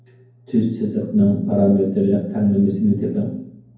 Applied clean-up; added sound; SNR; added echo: none; none; none; reverberation time 0.9 s.